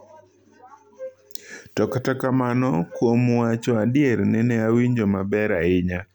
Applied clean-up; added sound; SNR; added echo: none; Wind instrument, woodwind instrument; 19 dB; none.